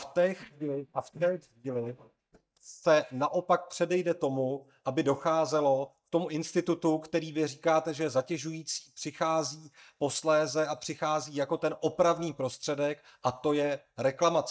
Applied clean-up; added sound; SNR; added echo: neural mask model DeepFilterNet 3.